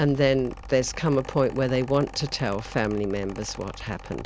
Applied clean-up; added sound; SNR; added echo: none; Mechanical fan; 15 dB; none.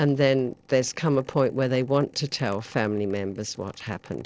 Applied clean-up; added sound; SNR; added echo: neural separator model SepFormer DNS4.